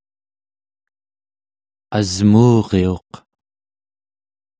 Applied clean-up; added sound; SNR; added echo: none; none; none; none.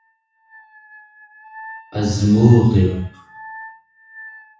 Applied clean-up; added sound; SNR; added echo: classical method WPE with log-MMSE.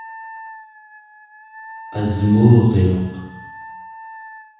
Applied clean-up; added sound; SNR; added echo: none; Wind instrument, woodwind instrument; 18 dB; reverberation time 1.1 s.